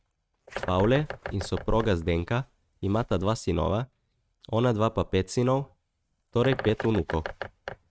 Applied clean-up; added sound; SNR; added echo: neural mask model RNNoise.